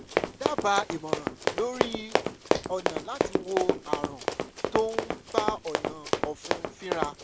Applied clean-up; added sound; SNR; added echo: none; Run; -4 dB; none.